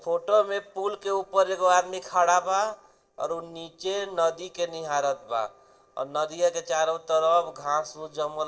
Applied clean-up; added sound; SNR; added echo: neural separator model SepFormer DNS4.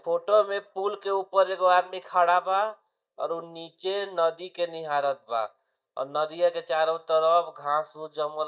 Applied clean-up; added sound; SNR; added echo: neural mask model DeepFilterNet 3.